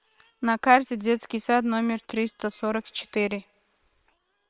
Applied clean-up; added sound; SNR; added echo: neural separator model SepFormer WHAM!.